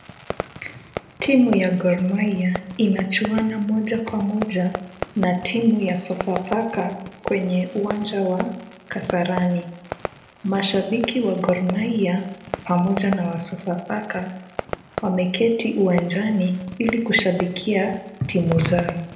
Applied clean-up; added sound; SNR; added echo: none; Fireworks; 12 dB; reverberation time 0.7 s.